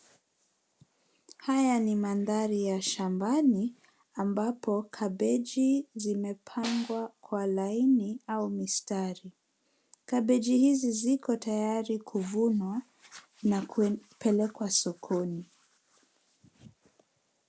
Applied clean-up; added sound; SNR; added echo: none; Snare drum; 15 dB; none.